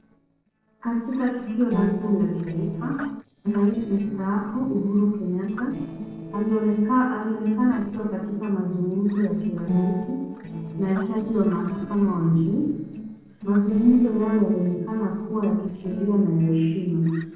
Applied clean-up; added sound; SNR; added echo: neural separator model SepFormer DNS4.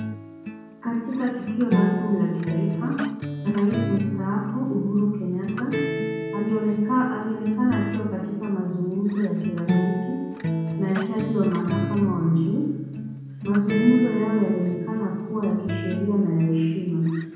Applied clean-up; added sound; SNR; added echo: none; Acoustic guitar; 5 dB; reverberation time 1.1 s.